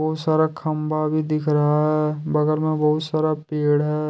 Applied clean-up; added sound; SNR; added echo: none; none; none; none.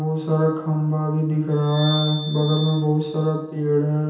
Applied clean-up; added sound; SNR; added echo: none; Glass; 11 dB; reverberation time 0.9 s.